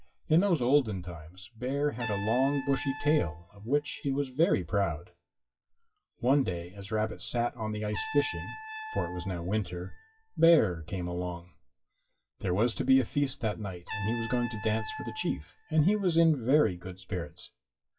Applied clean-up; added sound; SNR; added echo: classical method WPE with log-MMSE.